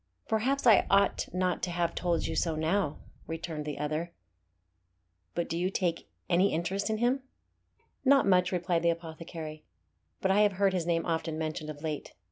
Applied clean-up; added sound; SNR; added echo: none; Wind; 11 dB; none.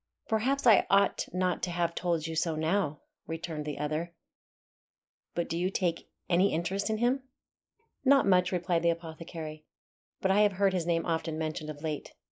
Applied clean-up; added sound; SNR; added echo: neural mask model Resemble Enhance denoiser.